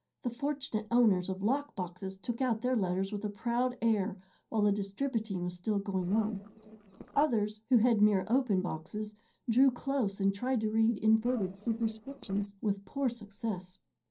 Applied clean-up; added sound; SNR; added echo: neural separator model SepFormer DNS4.